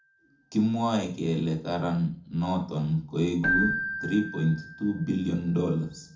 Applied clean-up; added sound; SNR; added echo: none; Keyboard (musical); 8 dB; reverberation time 0.4 s.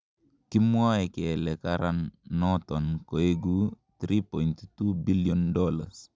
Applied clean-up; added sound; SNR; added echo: none; none; none; none.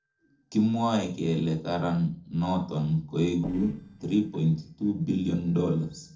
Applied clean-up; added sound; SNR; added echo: neural separator model SepFormer DNS4.